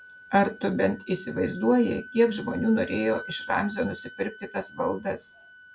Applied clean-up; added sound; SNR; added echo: none; Wind instrument, woodwind instrument; 17 dB; none.